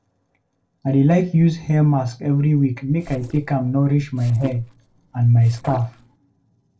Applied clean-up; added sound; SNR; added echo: neural separator model SepFormer DNS4.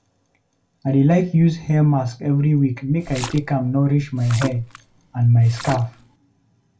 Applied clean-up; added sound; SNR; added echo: none; Splash, splatter; 15 dB; reverberation time 0.2 s.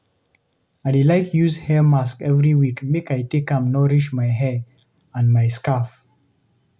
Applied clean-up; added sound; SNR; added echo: none; none; none; none.